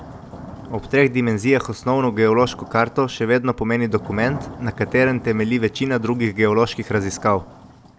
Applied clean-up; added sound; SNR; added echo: none; Thunder / Rain; 18 dB; none.